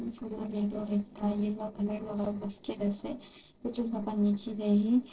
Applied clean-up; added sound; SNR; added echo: neural separator model SepFormer DNS4.